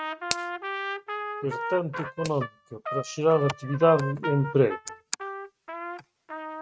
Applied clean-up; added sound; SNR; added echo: neural mask model RNNoise.